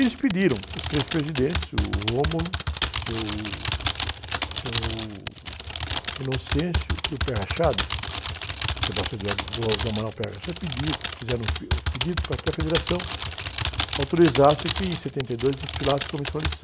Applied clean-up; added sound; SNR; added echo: none; Typing; 1 dB; none.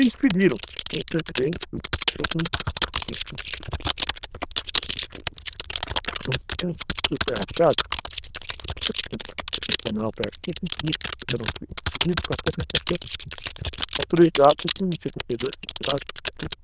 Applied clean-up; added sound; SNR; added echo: neural diffusion model UNIVERSE++.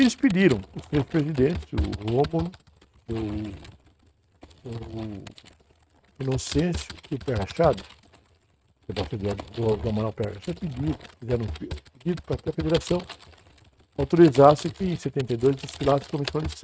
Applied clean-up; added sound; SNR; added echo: neural mask model RNNoise.